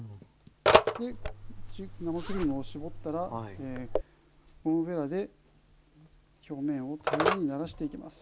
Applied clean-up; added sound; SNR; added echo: none; Telephone + Zipper (clothing); -2 dB; none.